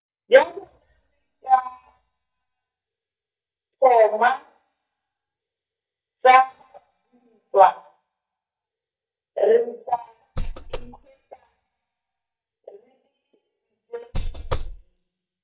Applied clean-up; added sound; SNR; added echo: neural mask model DeepFilterNet 3.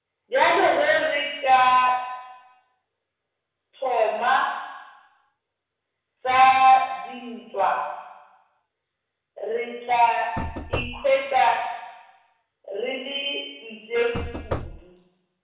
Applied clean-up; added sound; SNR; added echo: none; Knock / Wood; 8 dB; reverberation time 1.1 s.